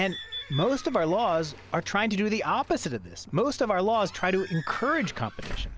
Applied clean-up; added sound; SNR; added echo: none; Squeak / Slam / Alarm / Wood; 14 dB; none.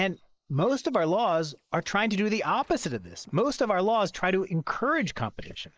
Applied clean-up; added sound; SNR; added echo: neural mask model Resemble Enhance denoiser.